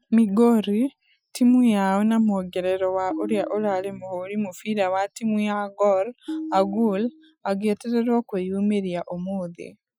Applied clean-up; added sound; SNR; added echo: classical method Wiener filter.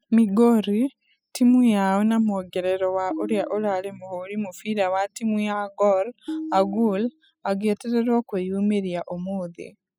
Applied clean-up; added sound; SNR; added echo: classical method spectral subtraction.